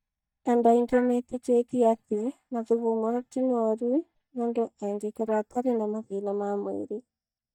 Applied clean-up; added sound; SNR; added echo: neural mask model DeepFilterNet 3.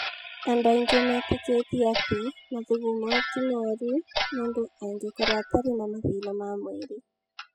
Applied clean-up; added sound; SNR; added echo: classical method spectral subtraction.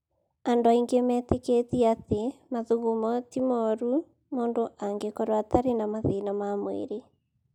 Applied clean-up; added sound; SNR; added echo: none; none; none; none.